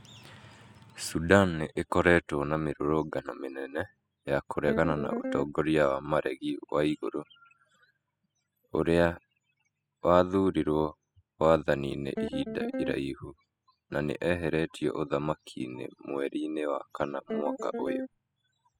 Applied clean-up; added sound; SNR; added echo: classical method spectral subtraction.